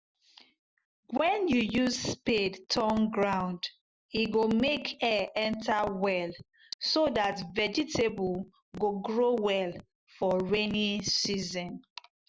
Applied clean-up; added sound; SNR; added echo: none; none; none; none.